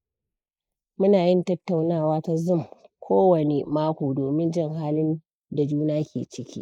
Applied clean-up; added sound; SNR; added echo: neural mask model Resemble Enhance denoiser.